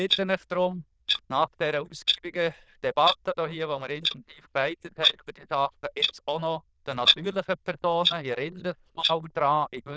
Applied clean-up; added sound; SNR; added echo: neural diffusion model UNIVERSE++.